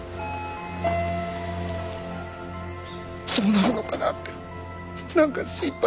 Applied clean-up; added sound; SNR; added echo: none; none; none; none.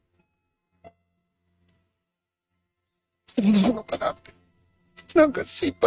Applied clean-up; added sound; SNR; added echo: neural mask model RNNoise.